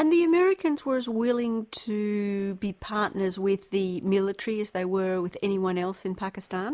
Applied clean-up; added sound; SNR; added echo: none; none; none; none.